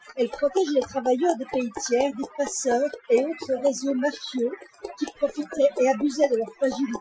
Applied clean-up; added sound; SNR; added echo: classical method Wiener filter.